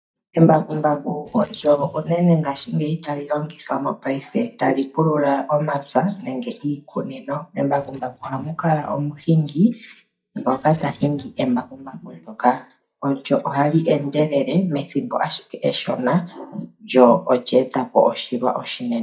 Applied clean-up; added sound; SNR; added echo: neural mask model DeepFilterNet 3.